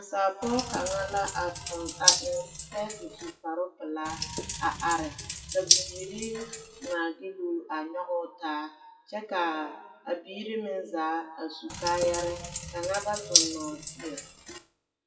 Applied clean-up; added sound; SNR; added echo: classical method WPE with log-MMSE.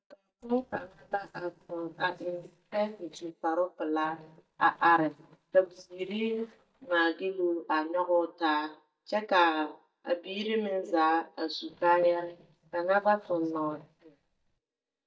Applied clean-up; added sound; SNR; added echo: neural mask model DeepFilterNet 3.